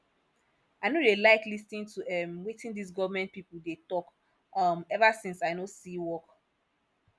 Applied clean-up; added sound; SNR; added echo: none; none; none; none.